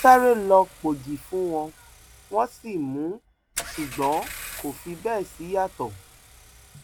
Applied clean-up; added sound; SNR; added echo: none; Engine / Car; 17 dB; none.